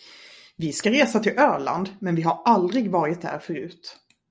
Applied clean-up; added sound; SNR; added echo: none; none; none; none.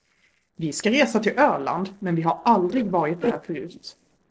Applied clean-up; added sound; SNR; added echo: neural separator model SepFormer DNS4.